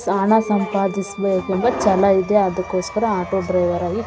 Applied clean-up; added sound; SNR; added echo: none; Squeak + Wind instrument, woodwind instrument; 19 dB; none.